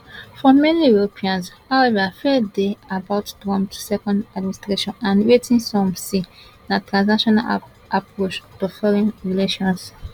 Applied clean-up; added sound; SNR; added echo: none; none; none; none.